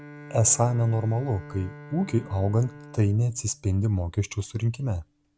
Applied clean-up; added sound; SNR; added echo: none; Bowed string instrument; 19 dB; none.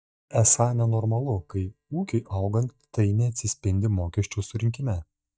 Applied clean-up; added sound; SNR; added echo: neural mask model DeepFilterNet 3.